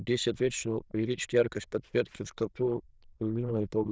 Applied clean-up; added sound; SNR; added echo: neural diffusion model UNIVERSE++.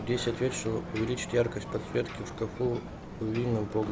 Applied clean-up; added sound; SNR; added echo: none; Ocean; 8 dB; none.